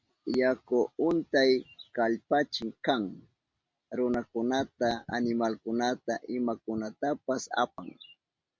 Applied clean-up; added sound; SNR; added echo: none; none; none; none.